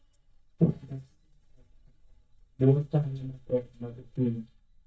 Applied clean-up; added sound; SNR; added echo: neural mask model DeepFilterNet 3.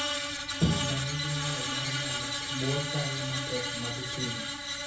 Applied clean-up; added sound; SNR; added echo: none; Screech; -1 dB; reverberation time 0.5 s.